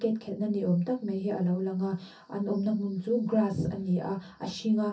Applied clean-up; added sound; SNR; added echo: none; none; none; reverberation time 0.3 s.